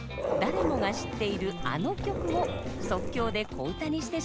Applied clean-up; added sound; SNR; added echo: none; Dog; 2 dB; none.